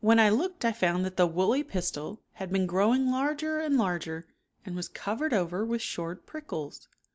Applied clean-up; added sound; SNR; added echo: none; none; none; none.